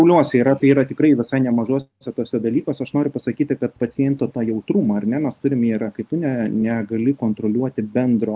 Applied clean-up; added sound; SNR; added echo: none; none; none; none.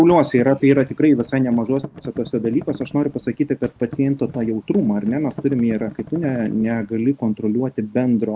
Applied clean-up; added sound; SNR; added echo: none; Thump, thud; 18 dB; none.